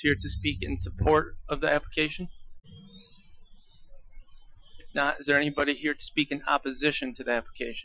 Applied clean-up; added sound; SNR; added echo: classical method Wiener filter.